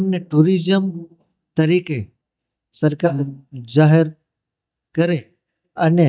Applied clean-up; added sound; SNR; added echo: neural mask model DeepFilterNet 3.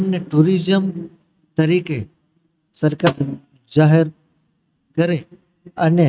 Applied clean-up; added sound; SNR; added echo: neural mask model RNNoise.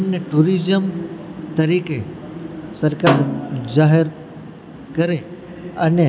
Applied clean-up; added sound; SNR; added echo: none; Snare drum; 5 dB; none.